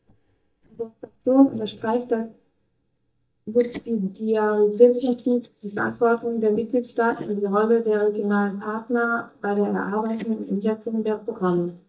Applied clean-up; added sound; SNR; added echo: neural mask model DeepFilterNet 3.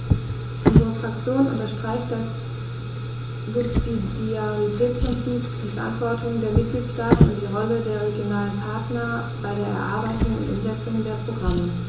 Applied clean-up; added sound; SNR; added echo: none; Drawer open or close; 2 dB; reverberation time 0.2 s.